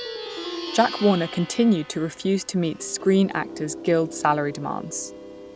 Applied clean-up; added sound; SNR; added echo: none; Plucked string instrument; 13 dB; none.